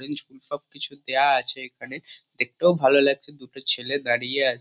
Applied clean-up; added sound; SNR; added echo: none; none; none; none.